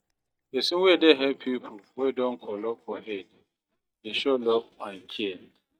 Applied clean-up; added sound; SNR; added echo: neural mask model DeepFilterNet 3.